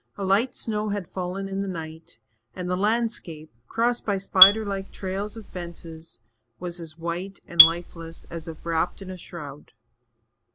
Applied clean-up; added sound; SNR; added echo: none; Marimba, xylophone; -4 dB; none.